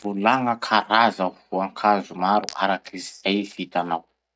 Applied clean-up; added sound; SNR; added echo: neural mask model DeepFilterNet 3.